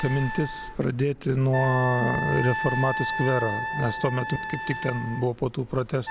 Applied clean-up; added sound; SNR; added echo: none; Wind instrument, woodwind instrument; 6 dB; none.